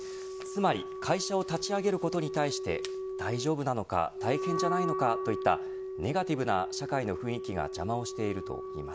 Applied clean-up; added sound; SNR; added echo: none; Wind instrument, woodwind instrument; 5 dB; none.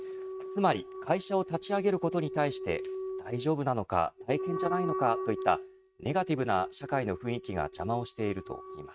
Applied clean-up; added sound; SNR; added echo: neural mask model RNNoise.